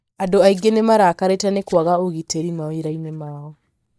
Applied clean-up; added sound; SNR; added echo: neural mask model DeepFilterNet 3.